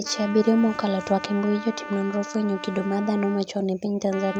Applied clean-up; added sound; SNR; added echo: none; Trumpet; 13 dB; none.